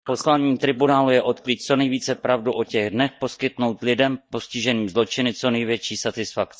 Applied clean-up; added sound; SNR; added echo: neural mask model DeepFilterNet 3.